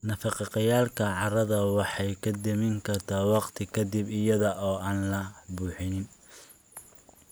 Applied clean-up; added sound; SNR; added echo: none; none; none; none.